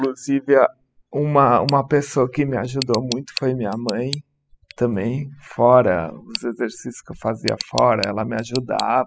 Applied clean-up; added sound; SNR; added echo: classical method spectral subtraction.